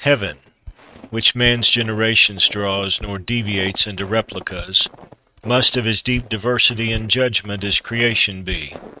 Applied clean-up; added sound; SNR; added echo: neural mask model RNNoise.